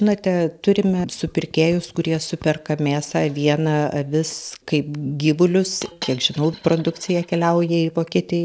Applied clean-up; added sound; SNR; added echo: neural mask model DeepFilterNet 3.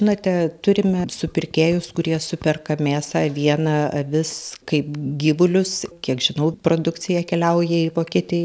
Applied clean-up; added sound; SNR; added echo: none; none; none; none.